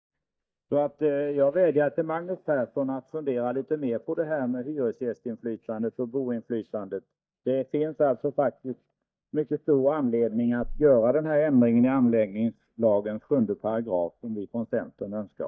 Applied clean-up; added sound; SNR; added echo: neural mask model DeepFilterNet 3.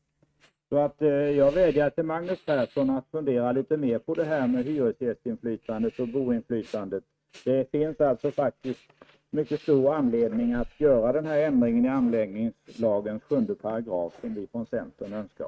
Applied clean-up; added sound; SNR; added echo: neural mask model RNNoise.